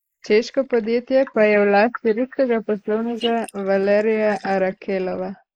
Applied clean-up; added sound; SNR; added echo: neural mask model Resemble Enhance denoiser.